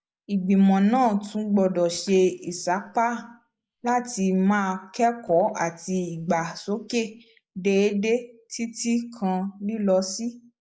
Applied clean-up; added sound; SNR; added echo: neural mask model Resemble Enhance denoiser.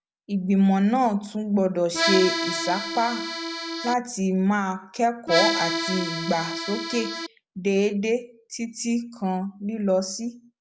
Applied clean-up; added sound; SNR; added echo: none; Accordion; 2 dB; none.